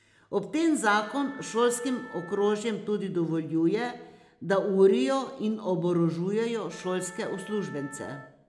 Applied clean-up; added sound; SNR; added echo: none; Wind instrument, woodwind instrument; 20 dB; none.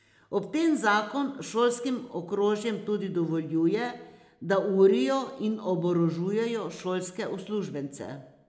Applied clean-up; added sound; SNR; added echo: none; none; none; none.